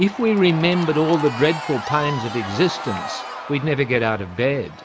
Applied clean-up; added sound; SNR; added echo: none; Crowd / Cheering; 10 dB; none.